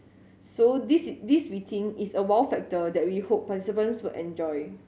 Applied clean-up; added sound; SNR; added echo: none; none; none; none.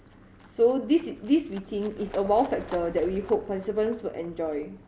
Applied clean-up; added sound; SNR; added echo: none; Livestock, farm animals, working animals + Vehicle; 19 dB; none.